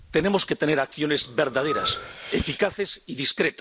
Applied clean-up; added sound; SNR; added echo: none; Breathing; 13 dB; none.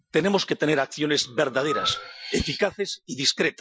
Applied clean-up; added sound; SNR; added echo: classical method Wiener filter.